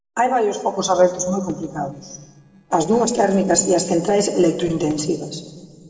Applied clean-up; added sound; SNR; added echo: neural separator model SepFormer DNS4.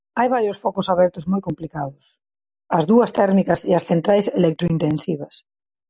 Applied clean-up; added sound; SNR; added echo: none; none; none; none.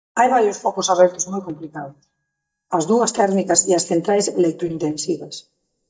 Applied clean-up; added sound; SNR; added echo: neural mask model DeepFilterNet 3.